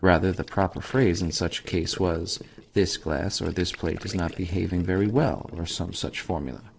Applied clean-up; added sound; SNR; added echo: neural separator model SepFormer DNS4.